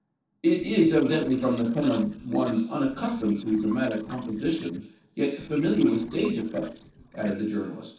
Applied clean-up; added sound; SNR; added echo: neural separator model SepFormer DNS4.